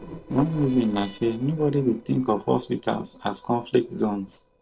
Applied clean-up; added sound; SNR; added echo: neural separator model SepFormer DNS4.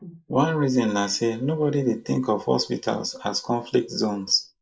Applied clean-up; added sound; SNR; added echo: neural mask model Resemble Enhance denoiser.